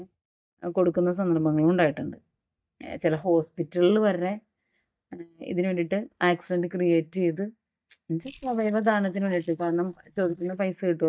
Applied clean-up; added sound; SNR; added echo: neural mask model DeepFilterNet 3.